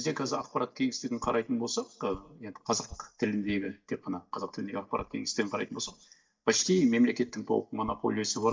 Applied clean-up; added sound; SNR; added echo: neural mask model DeepFilterNet 3.